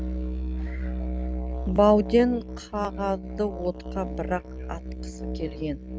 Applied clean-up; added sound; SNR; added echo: neural mask model RNNoise.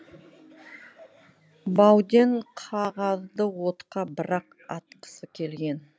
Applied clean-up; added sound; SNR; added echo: none; none; none; none.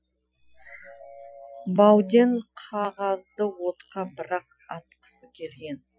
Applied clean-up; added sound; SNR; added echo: classical method Wiener filter.